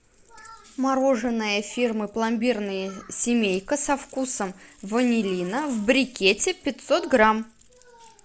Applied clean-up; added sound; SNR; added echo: none; none; none; none.